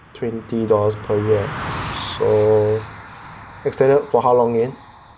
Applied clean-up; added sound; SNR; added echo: none; Car passing by; 14 dB; none.